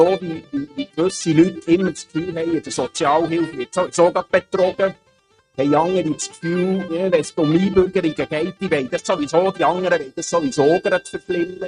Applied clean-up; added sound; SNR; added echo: neural mask model RNNoise.